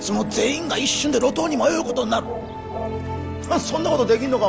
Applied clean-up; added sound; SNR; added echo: none; Bark / Chatter / Chirp, tweet / Livestock, farm animals, working animals; 14 dB; none.